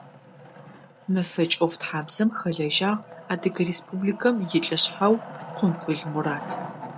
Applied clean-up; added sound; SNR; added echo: none; Wood; 15 dB; none.